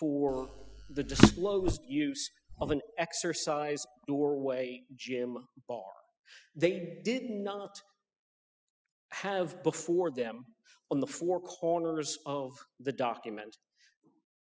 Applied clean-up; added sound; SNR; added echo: classical method spectral subtraction.